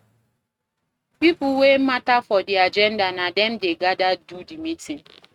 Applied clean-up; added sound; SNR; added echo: neural mask model RNNoise.